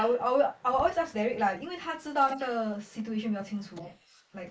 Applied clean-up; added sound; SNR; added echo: neural mask model Resemble Enhance denoiser.